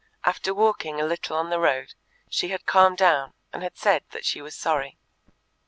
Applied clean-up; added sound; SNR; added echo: none; none; none; none.